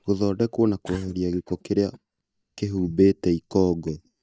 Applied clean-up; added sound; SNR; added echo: neural mask model DeepFilterNet 3.